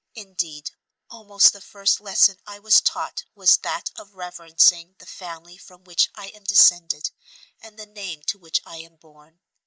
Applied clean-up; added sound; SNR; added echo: neural mask model Resemble Enhance denoiser.